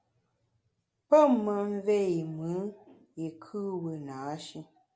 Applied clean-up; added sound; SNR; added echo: none; none; none; none.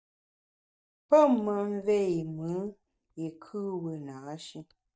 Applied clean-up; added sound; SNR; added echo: neural mask model DeepFilterNet 3.